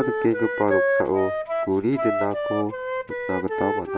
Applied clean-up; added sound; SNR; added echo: none; Wind instrument, woodwind instrument; 1 dB; none.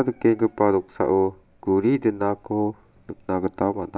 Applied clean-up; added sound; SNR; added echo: none; none; none; none.